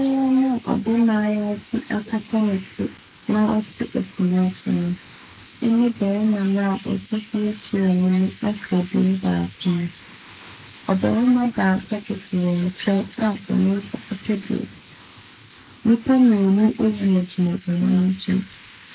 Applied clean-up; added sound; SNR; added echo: neural mask model Resemble Enhance denoiser.